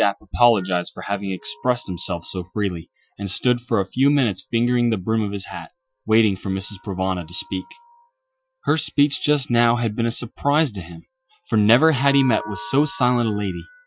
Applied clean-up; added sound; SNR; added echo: classical method Wiener filter.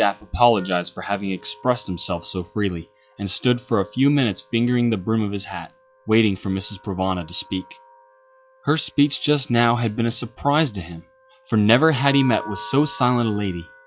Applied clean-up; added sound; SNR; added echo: classical method log-MMSE.